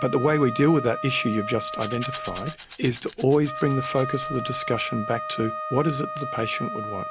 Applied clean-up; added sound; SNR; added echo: none; Wind instrument, woodwind instrument + Rattle / Rattle (instrument); 7 dB; none.